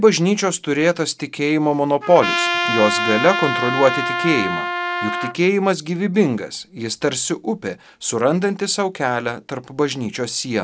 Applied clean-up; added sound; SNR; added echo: none; Trumpet; 3 dB; none.